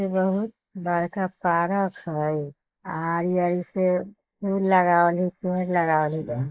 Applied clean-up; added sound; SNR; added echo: neural mask model Resemble Enhance denoiser.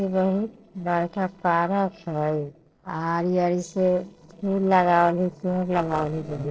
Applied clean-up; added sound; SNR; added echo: neural separator model SepFormer DNS4.